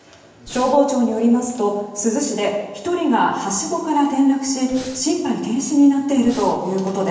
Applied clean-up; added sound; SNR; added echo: none; Breathing; 17 dB; reverberation time 1.0 s.